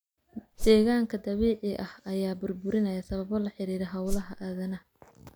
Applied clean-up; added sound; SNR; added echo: none; Whoosh, swoosh, swish; 3 dB; none.